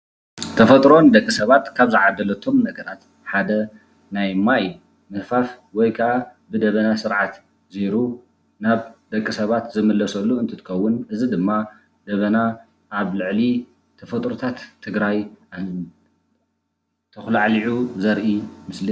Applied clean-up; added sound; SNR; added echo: none; none; none; none.